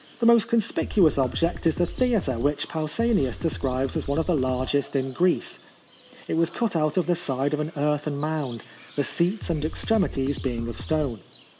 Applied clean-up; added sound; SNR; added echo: none; Drum kit; 9 dB; none.